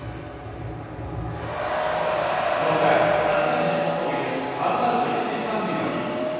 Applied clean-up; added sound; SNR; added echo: none; Wind; 6 dB; reverberation time 2.2 s.